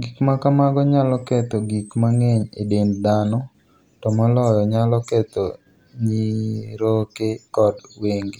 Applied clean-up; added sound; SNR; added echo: none; none; none; none.